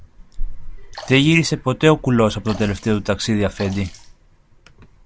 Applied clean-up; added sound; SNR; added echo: none; Sink (filling or washing) / Water / Splash, splatter; 19 dB; none.